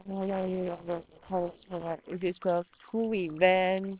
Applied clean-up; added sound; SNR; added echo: neural separator model SepFormer WHAMR!.